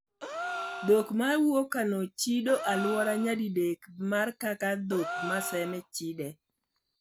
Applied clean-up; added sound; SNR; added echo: none; Gasp; 11 dB; none.